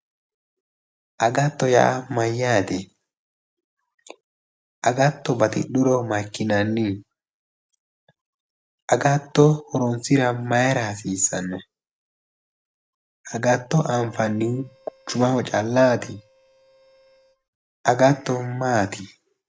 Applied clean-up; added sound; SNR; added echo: neural separator model SepFormer DNS4.